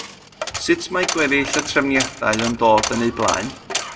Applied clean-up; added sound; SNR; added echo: none; Coin (dropping); 7 dB; reverberation time 1.0 s.